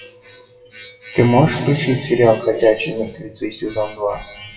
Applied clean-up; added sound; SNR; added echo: classical method WPE with log-MMSE.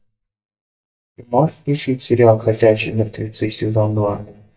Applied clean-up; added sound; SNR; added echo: neural mask model DeepFilterNet 3.